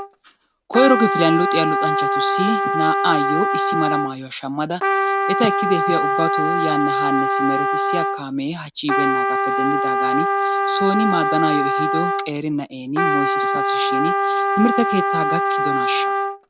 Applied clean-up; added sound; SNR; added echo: none; Trumpet; -3 dB; none.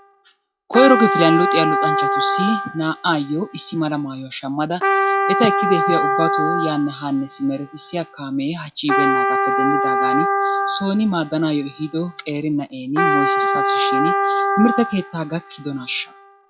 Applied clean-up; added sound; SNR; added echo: classical method log-MMSE.